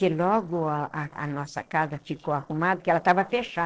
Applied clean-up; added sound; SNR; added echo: neural separator model SepFormer DNS4.